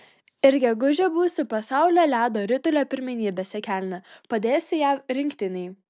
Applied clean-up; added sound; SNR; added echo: none; none; none; none.